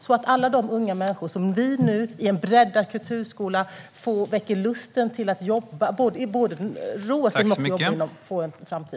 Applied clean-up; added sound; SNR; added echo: none; none; none; none.